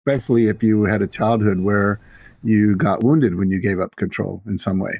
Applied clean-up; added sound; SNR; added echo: neural mask model DeepFilterNet 3.